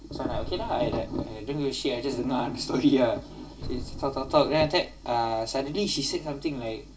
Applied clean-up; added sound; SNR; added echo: none; Drum; 15 dB; reverberation time 0.2 s.